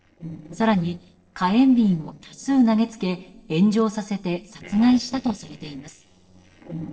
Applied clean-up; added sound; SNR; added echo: neural separator model SepFormer DNS4.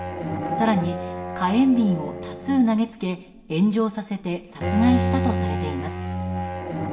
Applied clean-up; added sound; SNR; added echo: none; Bowed string instrument; 4 dB; reverberation time 2.6 s.